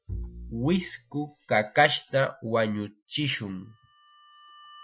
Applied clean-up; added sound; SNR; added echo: classical method Wiener filter.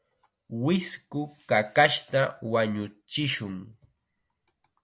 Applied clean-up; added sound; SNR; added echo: none; none; none; none.